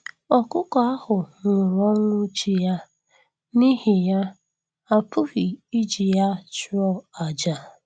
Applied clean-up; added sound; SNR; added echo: none; none; none; none.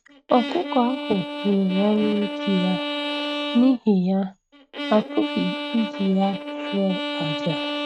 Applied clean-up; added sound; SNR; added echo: neural mask model RNNoise.